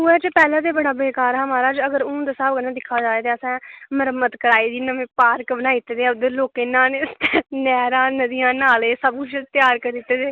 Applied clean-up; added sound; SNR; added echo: none; none; none; none.